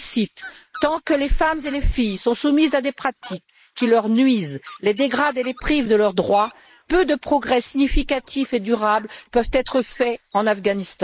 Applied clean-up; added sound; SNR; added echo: neural mask model Resemble Enhance denoiser.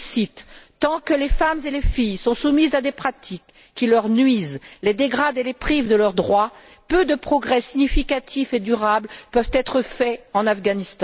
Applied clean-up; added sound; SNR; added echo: none; none; none; none.